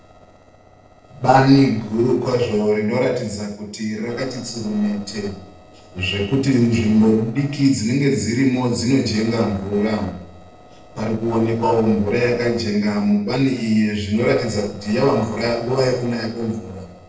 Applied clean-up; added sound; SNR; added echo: neural separator model SepFormer DNS4.